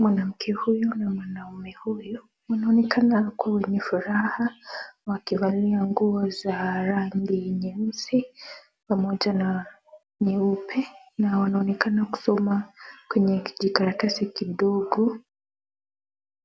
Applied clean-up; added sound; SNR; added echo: none; none; none; none.